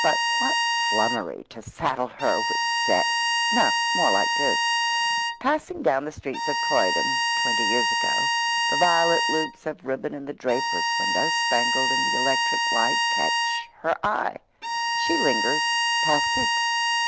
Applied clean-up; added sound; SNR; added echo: none; Bowed string instrument; -4 dB; none.